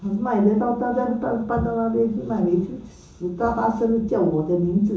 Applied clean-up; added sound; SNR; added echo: none; none; none; reverberation time 0.7 s.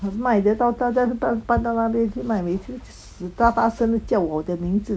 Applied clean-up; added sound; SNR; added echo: none; none; none; none.